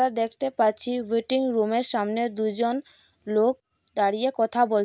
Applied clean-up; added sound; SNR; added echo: none; none; none; none.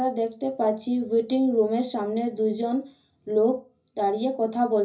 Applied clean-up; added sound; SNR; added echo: none; none; none; reverberation time 0.5 s.